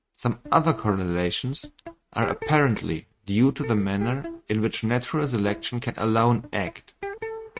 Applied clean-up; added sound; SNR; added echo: neural mask model RNNoise.